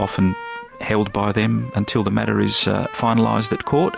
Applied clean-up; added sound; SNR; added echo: none; Trumpet; 16 dB; none.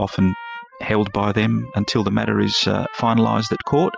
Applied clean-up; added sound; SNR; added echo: classical method spectral subtraction.